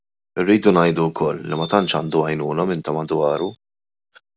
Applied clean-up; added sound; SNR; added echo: none; none; none; none.